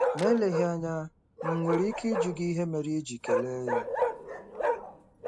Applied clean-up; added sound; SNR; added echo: none; Bark; 1 dB; none.